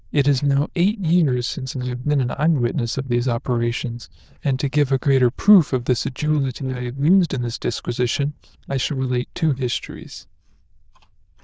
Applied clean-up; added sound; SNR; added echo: neural diffusion model UNIVERSE++.